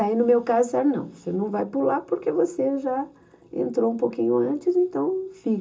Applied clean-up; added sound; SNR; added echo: none; none; none; reverberation time 0.2 s.